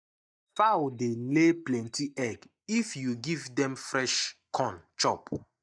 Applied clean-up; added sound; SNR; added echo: neural mask model DeepFilterNet 3.